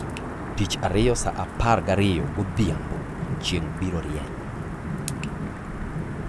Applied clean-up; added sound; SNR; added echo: none; Thunder / Wind / Rain; 4 dB; none.